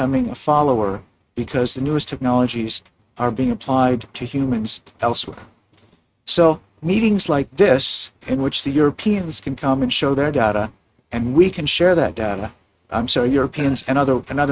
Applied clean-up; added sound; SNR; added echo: neural mask model RNNoise.